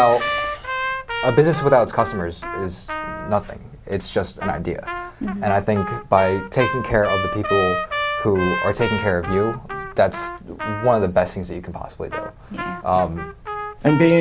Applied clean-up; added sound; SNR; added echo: none; Trumpet; 7 dB; none.